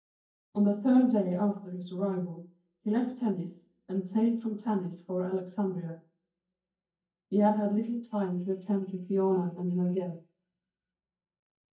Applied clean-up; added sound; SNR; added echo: neural mask model DeepFilterNet 3.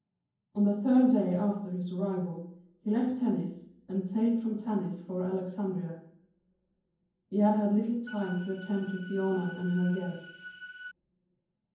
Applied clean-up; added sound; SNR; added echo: none; Organ; 16 dB; reverberation time 0.9 s.